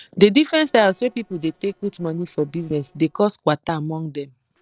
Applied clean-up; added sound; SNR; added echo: neural separator model SepFormer DNS4.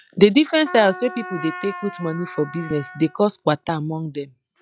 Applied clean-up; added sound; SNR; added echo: classical method log-MMSE.